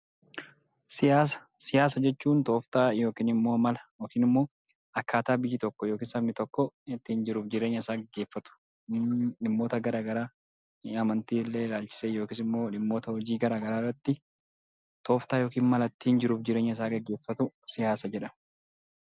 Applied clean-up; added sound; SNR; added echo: none; none; none; none.